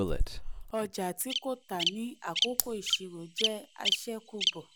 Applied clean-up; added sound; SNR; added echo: none; Bird vocalization, bird call, bird song + Raindrop; -5 dB; none.